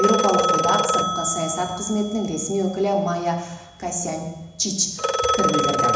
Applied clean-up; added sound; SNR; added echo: none; Telephone; 1 dB; reverberation time 1.0 s.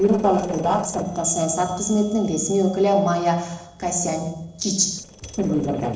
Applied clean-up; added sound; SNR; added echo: neural separator model SepFormer DNS4.